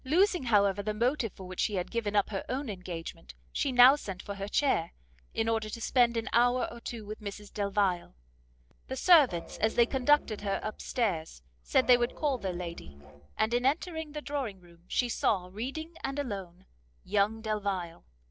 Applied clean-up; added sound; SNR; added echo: neural separator model SepFormer DNS4.